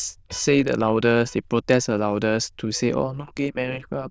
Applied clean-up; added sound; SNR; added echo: neural diffusion model UNIVERSE++.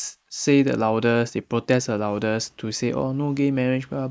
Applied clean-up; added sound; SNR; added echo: neural mask model Resemble Enhance denoiser.